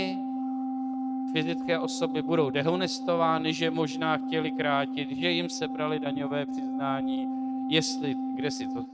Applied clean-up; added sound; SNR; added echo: neural mask model RNNoise.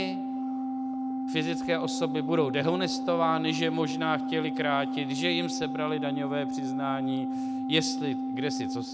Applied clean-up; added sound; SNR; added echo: none; Organ; 0 dB; none.